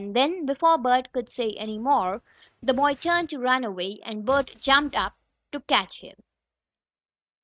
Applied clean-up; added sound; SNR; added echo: neural mask model RNNoise.